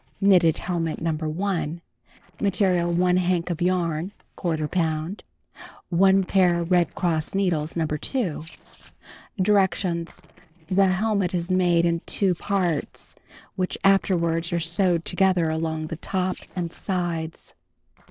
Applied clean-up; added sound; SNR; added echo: neural separator model SepFormer DNS4.